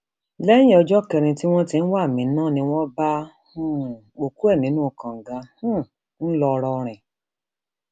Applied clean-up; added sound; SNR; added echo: none; none; none; none.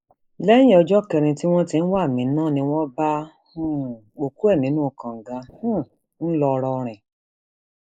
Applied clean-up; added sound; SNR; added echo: neural mask model Resemble Enhance denoiser.